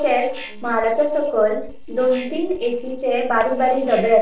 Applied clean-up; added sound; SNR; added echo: neural separator model SepFormer DNS4.